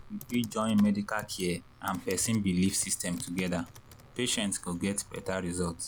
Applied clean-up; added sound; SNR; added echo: none; Computer keyboard; 18 dB; none.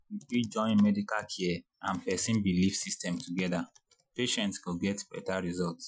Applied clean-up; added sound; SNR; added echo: classical method Wiener filter.